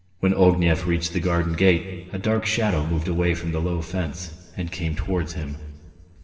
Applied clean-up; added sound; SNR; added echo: none; none; none; reverberation time 2.5 s.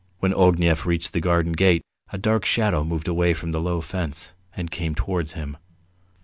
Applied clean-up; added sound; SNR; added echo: none; none; none; none.